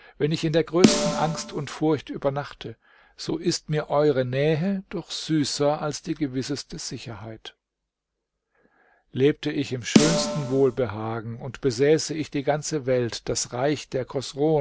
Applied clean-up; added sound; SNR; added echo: none; Snare drum; 0 dB; none.